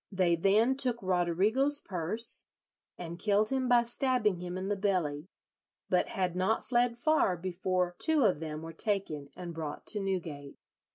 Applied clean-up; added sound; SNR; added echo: none; none; none; none.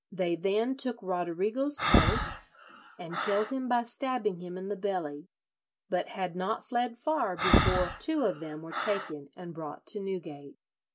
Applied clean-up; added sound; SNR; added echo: none; Breathing; 2 dB; none.